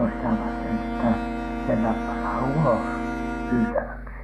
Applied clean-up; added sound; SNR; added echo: none; Bowed string instrument + Bowed string instrument; 3 dB; none.